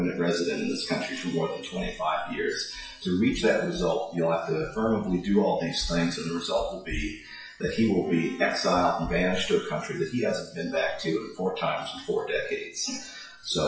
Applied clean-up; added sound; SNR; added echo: classical method WPE with log-MMSE.